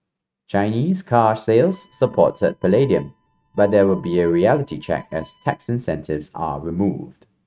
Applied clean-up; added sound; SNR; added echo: neural mask model RNNoise.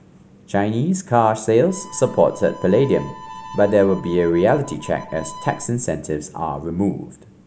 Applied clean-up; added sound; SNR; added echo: none; Harmonica; 20 dB; none.